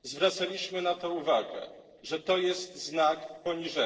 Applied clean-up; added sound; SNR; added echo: neural separator model SepFormer DNS4.